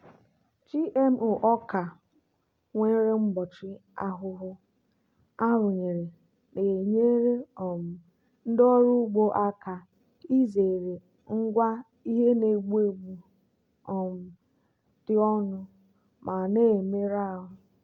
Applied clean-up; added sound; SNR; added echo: none; none; none; none.